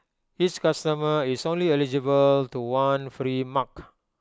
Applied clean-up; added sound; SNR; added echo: none; none; none; none.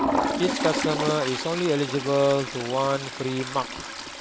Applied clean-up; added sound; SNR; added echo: none; Toilet flush; 3 dB; none.